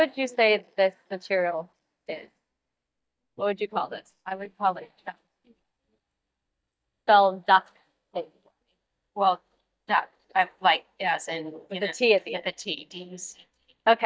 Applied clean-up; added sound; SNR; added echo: neural mask model DeepFilterNet 3.